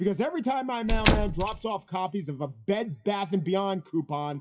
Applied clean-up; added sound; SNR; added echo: classical method WPE with log-MMSE.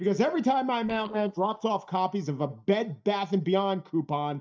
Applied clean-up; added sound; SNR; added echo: neural mask model DeepFilterNet 3.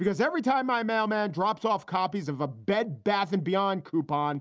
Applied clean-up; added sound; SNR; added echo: none; none; none; none.